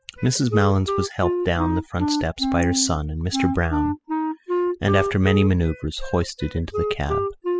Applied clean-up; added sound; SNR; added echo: classical method spectral subtraction.